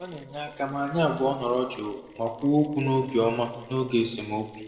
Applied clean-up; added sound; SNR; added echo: neural separator model SepFormer DNS4.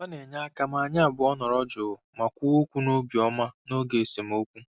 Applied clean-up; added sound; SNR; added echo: none; none; none; none.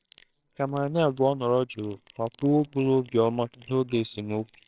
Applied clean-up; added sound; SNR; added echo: neural separator model SepFormer WHAMR!.